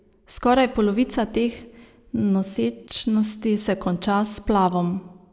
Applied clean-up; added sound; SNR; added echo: none; none; none; none.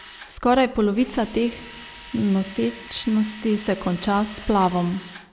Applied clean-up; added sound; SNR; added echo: none; Drill; 18 dB; none.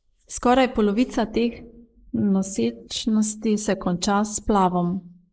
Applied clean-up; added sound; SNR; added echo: neural mask model Resemble Enhance denoiser.